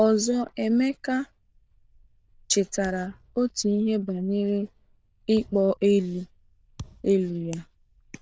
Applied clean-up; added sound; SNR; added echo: neural diffusion model UNIVERSE++.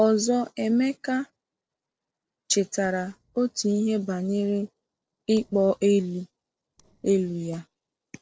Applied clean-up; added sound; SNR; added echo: neural separator model SepFormer DNS4.